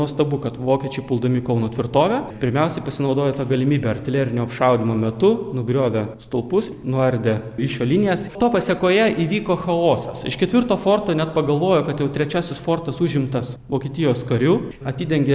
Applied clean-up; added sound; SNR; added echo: none; none; none; none.